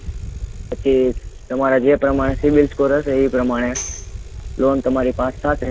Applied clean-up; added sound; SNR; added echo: none; Bicycle + Tambourine; 11 dB; none.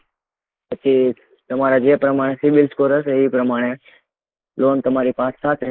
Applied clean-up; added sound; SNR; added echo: neural mask model Resemble Enhance denoiser.